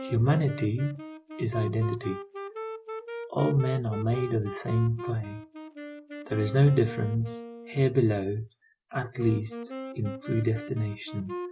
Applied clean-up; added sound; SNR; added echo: none; Wind instrument, woodwind instrument; 11 dB; none.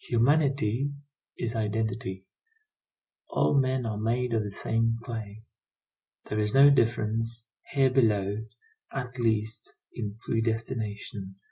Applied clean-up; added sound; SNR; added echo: none; none; none; none.